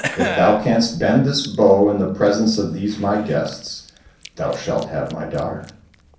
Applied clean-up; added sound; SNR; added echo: none; Chewing, mastication / Cough; 13 dB; reverberation time 0.6 s.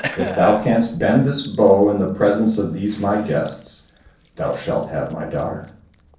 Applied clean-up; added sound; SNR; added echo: neural separator model SepFormer DNS4.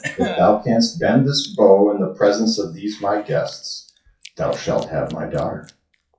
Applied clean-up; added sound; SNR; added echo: classical method WPE with log-MMSE.